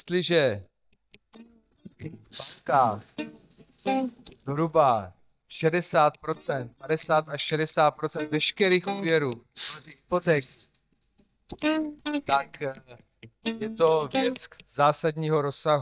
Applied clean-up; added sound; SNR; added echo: neural mask model DeepFilterNet 3.